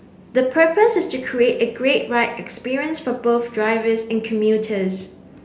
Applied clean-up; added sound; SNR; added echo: none; none; none; none.